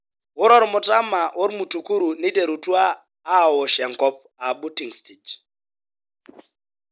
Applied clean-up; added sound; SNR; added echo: none; none; none; none.